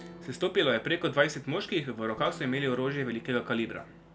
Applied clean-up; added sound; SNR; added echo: none; Guitar; 19 dB; none.